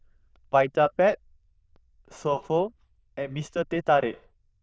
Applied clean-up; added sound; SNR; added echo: neural diffusion model UNIVERSE++.